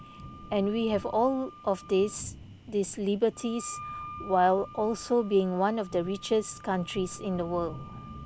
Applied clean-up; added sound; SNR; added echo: none; Thunder + Wind instrument, woodwind instrument; 15 dB; none.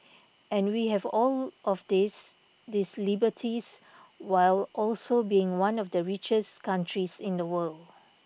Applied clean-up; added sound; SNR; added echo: none; none; none; none.